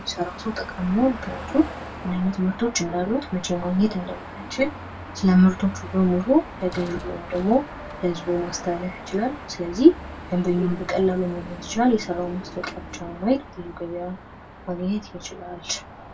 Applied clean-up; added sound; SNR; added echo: none; Car passing by / Traffic noise, roadway noise / Engine; 13 dB; reverberation time 0.2 s.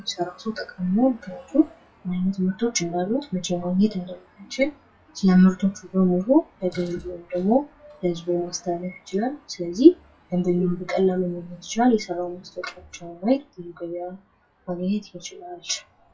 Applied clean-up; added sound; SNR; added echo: classical method WPE with log-MMSE.